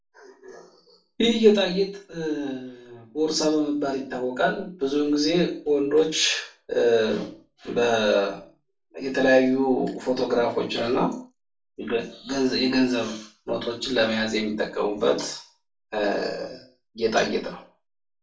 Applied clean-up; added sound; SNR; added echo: none; none; none; reverberation time 0.4 s.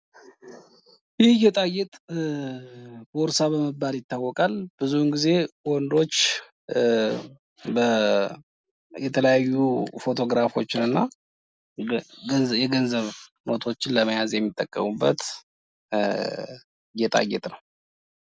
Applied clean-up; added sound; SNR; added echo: none; none; none; none.